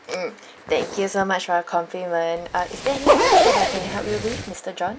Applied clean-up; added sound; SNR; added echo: none; Zipper (clothing); -5 dB; none.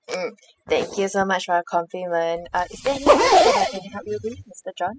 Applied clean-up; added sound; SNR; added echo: classical method spectral subtraction.